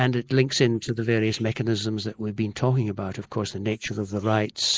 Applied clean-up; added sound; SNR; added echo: neural mask model Resemble Enhance denoiser.